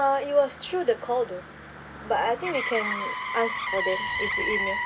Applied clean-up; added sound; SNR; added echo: none; Motor vehicle (road); 4 dB; none.